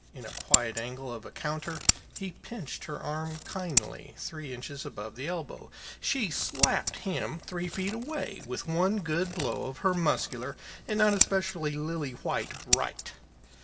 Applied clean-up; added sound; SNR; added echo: none; Scissors; 3 dB; reverberation time 1.9 s.